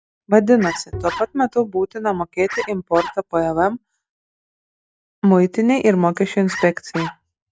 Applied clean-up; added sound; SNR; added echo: none; Bowed string instrument + Bark; 12 dB; none.